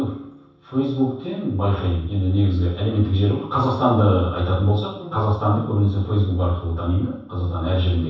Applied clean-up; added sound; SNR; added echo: none; none; none; reverberation time 0.7 s.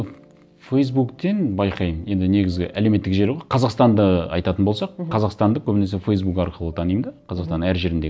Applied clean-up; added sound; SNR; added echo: none; none; none; none.